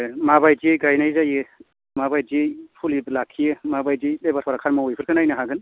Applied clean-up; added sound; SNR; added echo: none; none; none; none.